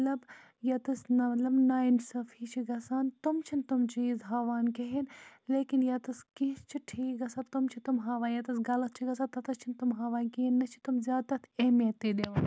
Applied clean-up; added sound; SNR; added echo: none; none; none; none.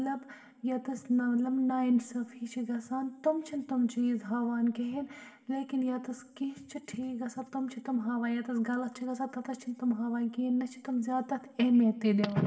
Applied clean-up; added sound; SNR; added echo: none; none; none; reverberation time 2.0 s.